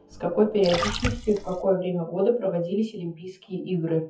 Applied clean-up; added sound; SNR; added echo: classical method WPE with log-MMSE.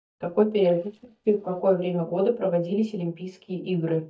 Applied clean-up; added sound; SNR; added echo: neural mask model DeepFilterNet 3.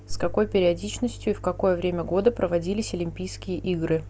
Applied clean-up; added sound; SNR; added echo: none; none; none; none.